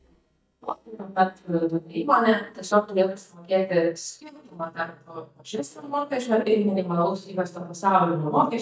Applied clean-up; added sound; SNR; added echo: neural mask model DeepFilterNet 3.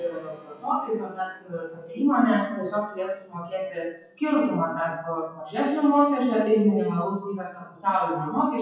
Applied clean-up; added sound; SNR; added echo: classical method WPE with log-MMSE.